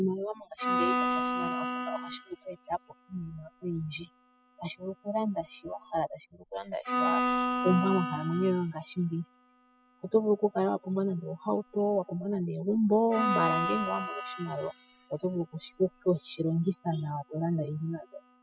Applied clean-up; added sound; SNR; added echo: classical method spectral subtraction.